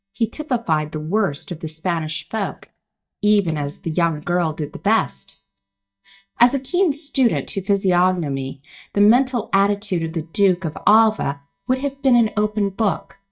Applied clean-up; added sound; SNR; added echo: neural mask model DeepFilterNet 3.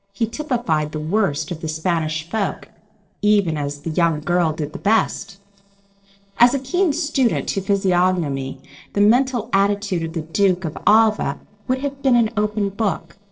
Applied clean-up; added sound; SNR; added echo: neural separator model SepFormer DNS4.